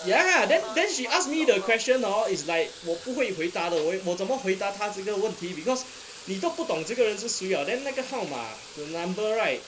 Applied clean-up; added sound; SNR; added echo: none; Sink (filling or washing) / Water tap, faucet; 17 dB; none.